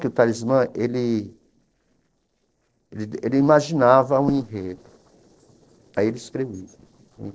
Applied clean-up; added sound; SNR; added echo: neural separator model SepFormer DNS4.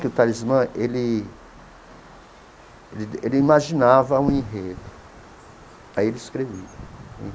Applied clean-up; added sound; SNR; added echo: none; Wind; 15 dB; none.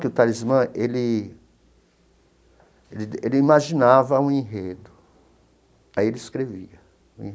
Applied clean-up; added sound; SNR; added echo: none; none; none; none.